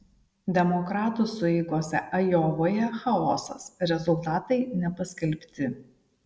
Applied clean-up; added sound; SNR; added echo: none; none; none; none.